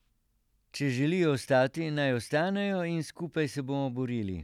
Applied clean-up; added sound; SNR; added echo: none; none; none; none.